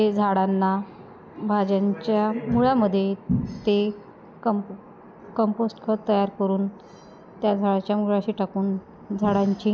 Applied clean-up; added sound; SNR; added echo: none; none; none; none.